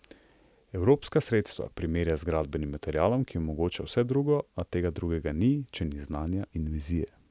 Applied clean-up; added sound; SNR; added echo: none; none; none; none.